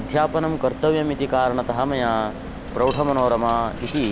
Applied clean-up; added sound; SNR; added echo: none; Coin (dropping); 11 dB; none.